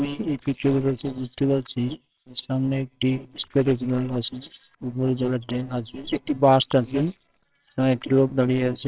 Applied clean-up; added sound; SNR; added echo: neural separator model SepFormer WHAMR!.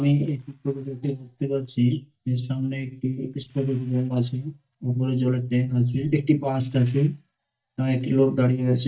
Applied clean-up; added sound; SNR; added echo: neural mask model DeepFilterNet 3.